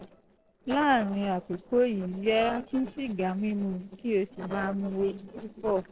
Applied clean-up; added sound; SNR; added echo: neural separator model SepFormer DNS4.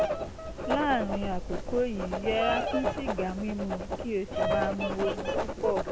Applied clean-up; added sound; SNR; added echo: none; Bird vocalization, bird call, bird song + Writing; -1 dB; none.